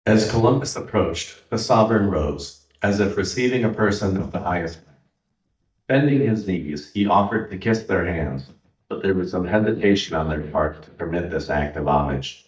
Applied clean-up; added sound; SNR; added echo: neural mask model DeepFilterNet 3.